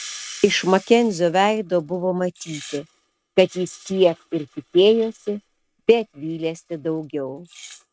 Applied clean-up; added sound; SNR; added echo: neural mask model RNNoise.